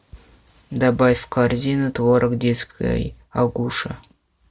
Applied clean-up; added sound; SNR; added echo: none; none; none; none.